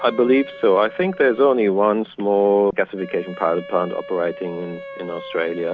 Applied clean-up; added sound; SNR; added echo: none; Wind instrument, woodwind instrument; 18 dB; none.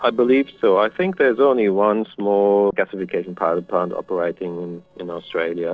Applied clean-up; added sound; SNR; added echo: neural separator model SepFormer DNS4.